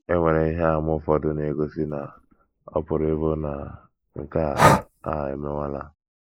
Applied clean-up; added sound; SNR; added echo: neural mask model Resemble Enhance denoiser.